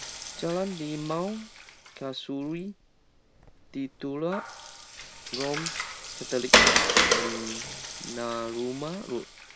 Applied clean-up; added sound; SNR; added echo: none; Water; -5 dB; none.